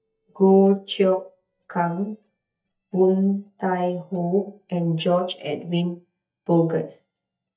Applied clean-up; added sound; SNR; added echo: neural mask model DeepFilterNet 3.